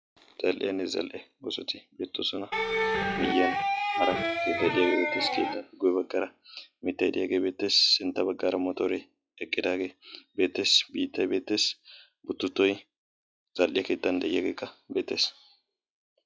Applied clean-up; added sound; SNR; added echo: classical method log-MMSE.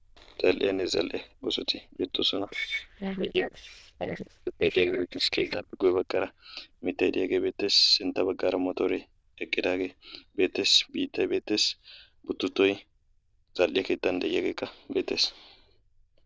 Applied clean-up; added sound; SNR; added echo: neural diffusion model UNIVERSE++.